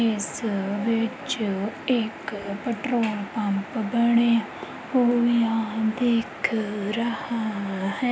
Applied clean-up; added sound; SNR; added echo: none; none; none; none.